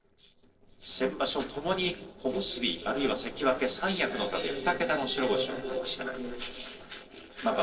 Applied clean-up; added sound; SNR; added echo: neural separator model SepFormer DNS4.